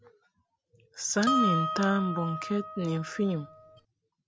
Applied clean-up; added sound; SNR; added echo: none; Harp; 2 dB; none.